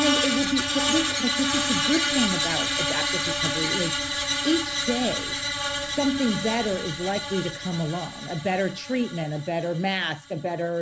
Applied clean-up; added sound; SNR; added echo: none; Screech; 0 dB; none.